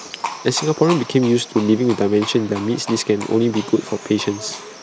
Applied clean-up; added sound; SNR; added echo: none; Livestock, farm animals, working animals; 13 dB; none.